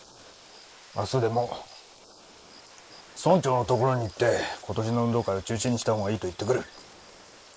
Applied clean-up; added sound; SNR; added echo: neural mask model Resemble Enhance denoiser.